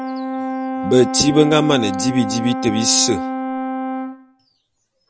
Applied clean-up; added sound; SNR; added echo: none; Brass instrument; 5 dB; none.